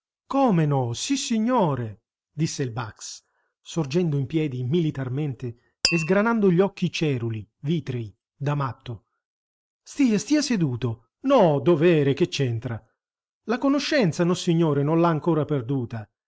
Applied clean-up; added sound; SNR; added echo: neural mask model RNNoise.